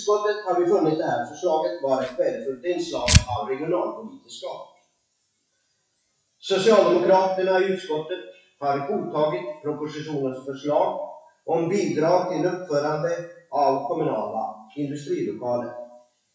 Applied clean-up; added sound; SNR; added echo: classical method WPE with log-MMSE.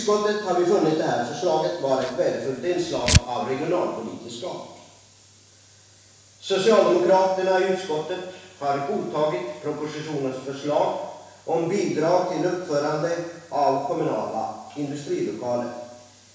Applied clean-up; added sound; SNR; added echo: none; Tearing; 2 dB; reverberation time 1.1 s.